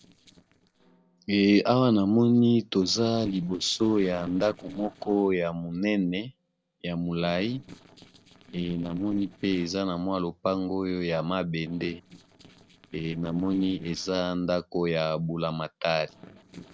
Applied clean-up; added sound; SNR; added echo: neural separator model SepFormer DNS4.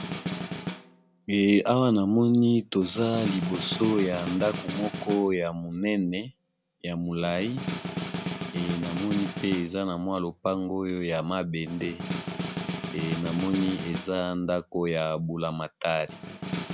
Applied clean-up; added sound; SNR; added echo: none; Snare drum; 9 dB; none.